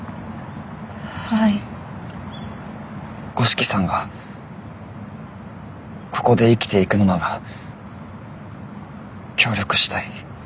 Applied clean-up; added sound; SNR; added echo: none; none; none; none.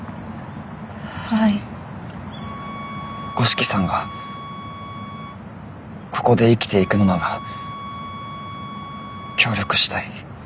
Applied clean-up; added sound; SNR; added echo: none; Bowed string instrument; 13 dB; none.